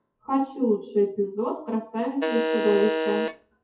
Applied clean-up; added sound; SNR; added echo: classical method WPE with log-MMSE.